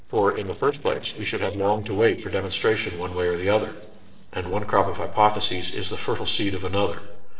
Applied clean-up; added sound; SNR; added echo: neural separator model SepFormer DNS4.